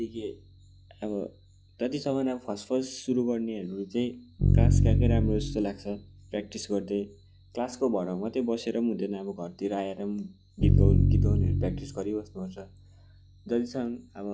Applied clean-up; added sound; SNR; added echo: classical method log-MMSE.